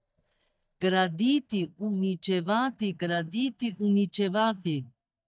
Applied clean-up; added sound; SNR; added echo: neural mask model DeepFilterNet 3.